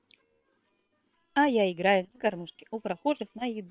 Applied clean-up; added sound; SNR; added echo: neural separator model SepFormer WHAM!.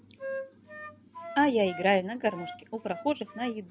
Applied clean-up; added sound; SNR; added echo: none; Wind instrument, woodwind instrument; 13 dB; none.